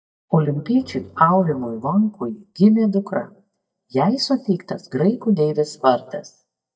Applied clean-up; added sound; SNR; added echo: neural mask model DeepFilterNet 3.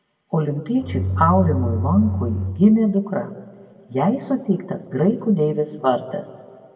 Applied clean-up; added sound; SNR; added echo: none; Bowed string instrument; 3 dB; reverberation time 1.1 s.